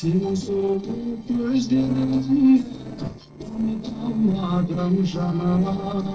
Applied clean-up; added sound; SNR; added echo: neural separator model SepFormer DNS4.